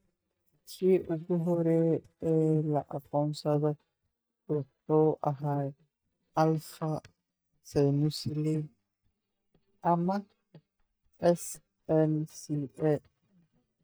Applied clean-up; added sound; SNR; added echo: neural mask model DeepFilterNet 3.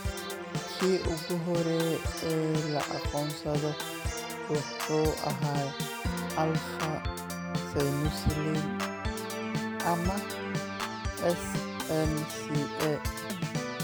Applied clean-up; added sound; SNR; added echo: none; Organ; 1 dB; none.